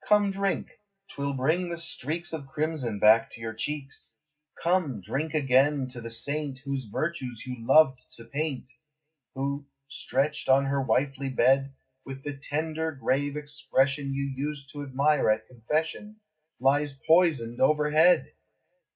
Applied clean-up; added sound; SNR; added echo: none; none; none; reverberation time 0.4 s.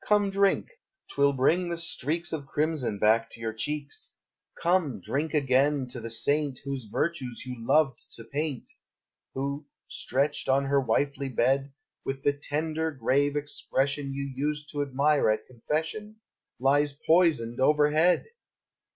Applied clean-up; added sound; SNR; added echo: none; none; none; none.